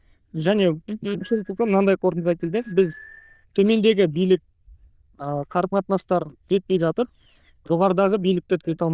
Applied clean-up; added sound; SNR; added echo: neural diffusion model UNIVERSE++.